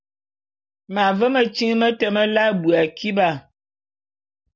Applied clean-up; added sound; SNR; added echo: none; none; none; none.